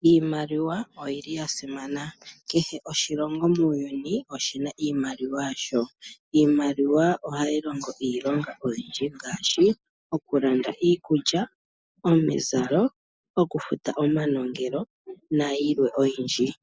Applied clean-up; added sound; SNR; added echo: neural mask model Resemble Enhance denoiser.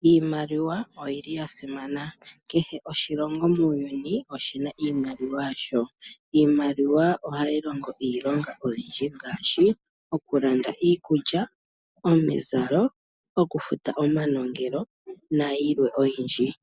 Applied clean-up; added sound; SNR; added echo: neural separator model SepFormer DNS4.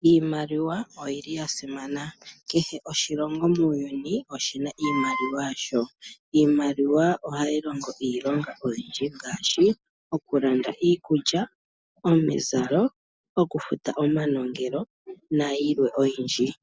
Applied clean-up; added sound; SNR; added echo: none; Wind instrument, woodwind instrument; 5 dB; none.